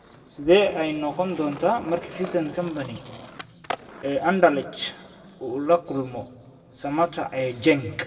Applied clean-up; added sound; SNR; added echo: none; Skateboard; 18 dB; reverberation time 1.3 s.